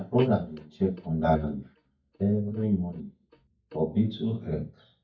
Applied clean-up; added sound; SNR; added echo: neural mask model DeepFilterNet 3.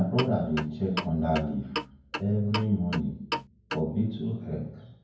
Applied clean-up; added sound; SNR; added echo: none; Clock; 8 dB; reverberation time 0.9 s.